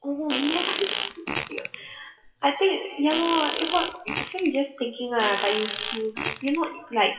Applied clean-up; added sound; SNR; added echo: classical method WPE with log-MMSE.